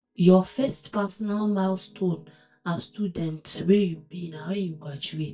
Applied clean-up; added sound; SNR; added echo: neural mask model DeepFilterNet 3.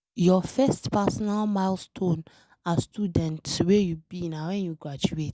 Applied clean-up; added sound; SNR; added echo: none; none; none; none.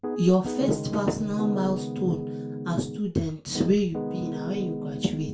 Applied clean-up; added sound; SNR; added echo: none; Piano; 6 dB; reverberation time 0.3 s.